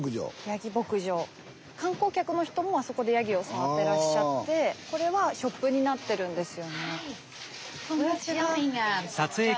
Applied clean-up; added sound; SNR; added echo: none; none; none; none.